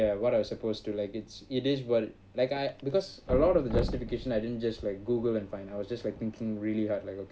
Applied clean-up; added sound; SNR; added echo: none; Thump, thud; 10 dB; none.